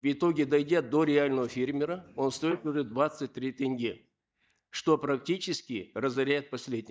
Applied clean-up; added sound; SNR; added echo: neural mask model DeepFilterNet 3.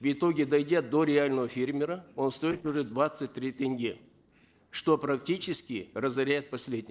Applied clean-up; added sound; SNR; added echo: neural separator model SepFormer DNS4.